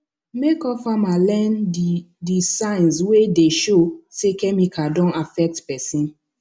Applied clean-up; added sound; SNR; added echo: none; none; none; none.